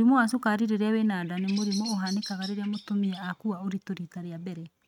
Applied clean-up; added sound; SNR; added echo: neural mask model RNNoise.